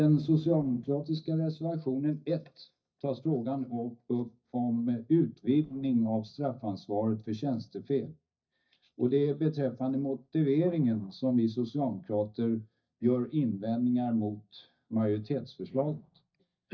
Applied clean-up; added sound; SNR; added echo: neural mask model DeepFilterNet 3.